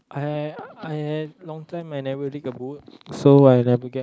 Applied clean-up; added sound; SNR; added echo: none; none; none; none.